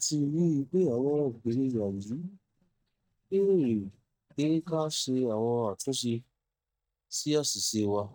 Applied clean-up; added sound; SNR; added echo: neural mask model DeepFilterNet 3.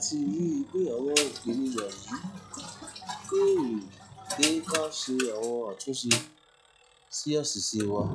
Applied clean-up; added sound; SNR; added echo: classical method log-MMSE.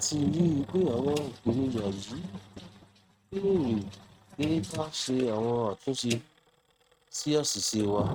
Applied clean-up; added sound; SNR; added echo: neural mask model RNNoise.